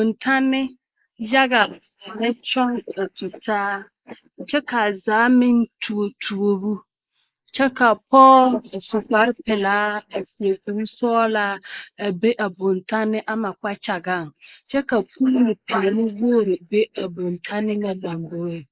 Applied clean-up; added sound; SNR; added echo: neural mask model Resemble Enhance denoiser.